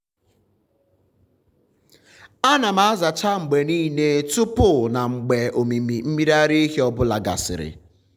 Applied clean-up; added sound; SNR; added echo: none; none; none; none.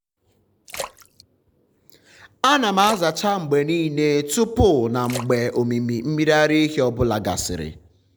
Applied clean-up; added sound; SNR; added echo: none; Splash, splatter; 19 dB; none.